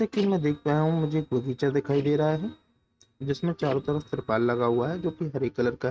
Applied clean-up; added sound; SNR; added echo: neural mask model RNNoise.